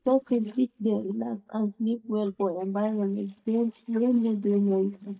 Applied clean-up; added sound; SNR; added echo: neural mask model DeepFilterNet 3.